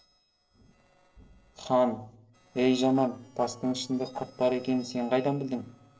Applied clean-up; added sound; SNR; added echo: neural separator model SepFormer DNS4.